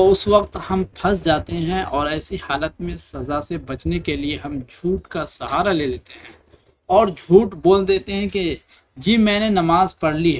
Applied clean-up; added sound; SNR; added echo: neural mask model RNNoise.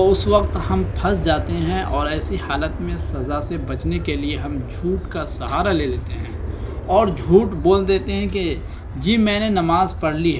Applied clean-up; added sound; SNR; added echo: none; Aircraft; 6 dB; none.